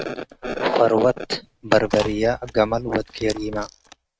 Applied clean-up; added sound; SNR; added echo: neural mask model RNNoise.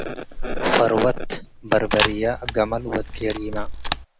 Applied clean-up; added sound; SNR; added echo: none; Chink, clink + Camera; 3 dB; none.